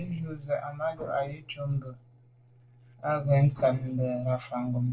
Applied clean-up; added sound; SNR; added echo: neural separator model SepFormer DNS4.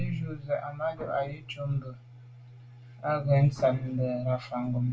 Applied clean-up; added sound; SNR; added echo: none; Explosion; 20 dB; reverberation time 0.2 s.